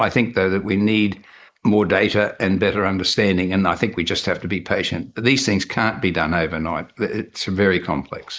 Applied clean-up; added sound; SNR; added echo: neural mask model Resemble Enhance denoiser.